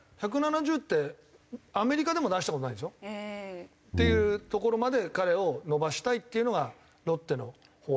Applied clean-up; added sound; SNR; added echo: none; Brass instrument; 1 dB; none.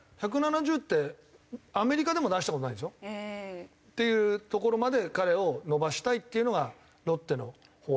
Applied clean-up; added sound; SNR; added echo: none; none; none; none.